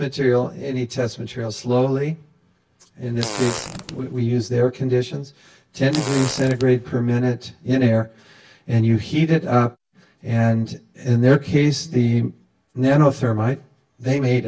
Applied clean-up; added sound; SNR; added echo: none; Fart; 10 dB; none.